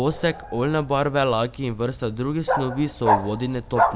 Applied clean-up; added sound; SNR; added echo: none; Bark; 3 dB; none.